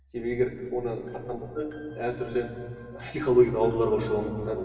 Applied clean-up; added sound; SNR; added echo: none; none; none; reverberation time 2.5 s.